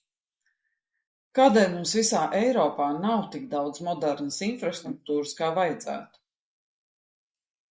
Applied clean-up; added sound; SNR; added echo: neural mask model Resemble Enhance denoiser.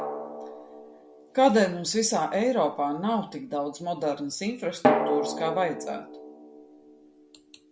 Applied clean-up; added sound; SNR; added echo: none; Drum; 5 dB; none.